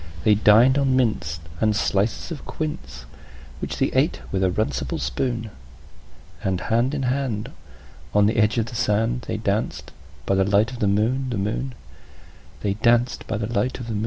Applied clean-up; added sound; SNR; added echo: none; none; none; none.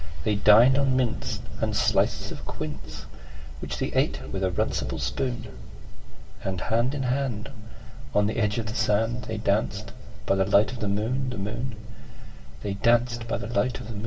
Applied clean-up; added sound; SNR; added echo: none; none; none; reverberation time 3.0 s.